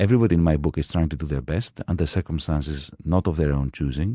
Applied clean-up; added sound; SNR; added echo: none; none; none; none.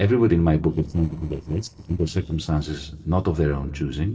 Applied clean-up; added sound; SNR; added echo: neural separator model SepFormer DNS4.